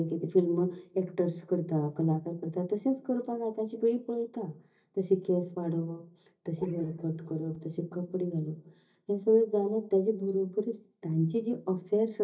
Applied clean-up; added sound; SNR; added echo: neural mask model DeepFilterNet 3.